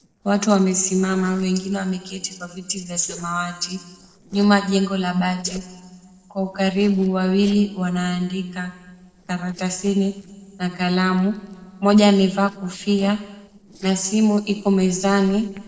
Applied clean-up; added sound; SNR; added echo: neural separator model SepFormer DNS4.